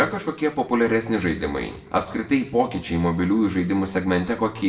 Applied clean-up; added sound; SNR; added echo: none; none; none; reverberation time 0.7 s.